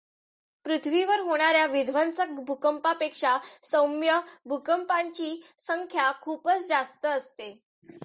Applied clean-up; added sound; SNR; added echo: none; none; none; none.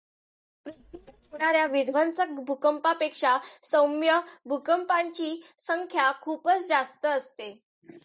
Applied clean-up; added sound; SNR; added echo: neural mask model DeepFilterNet 3.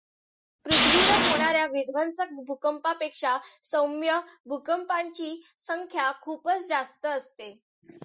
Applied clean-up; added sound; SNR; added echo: classical method Wiener filter.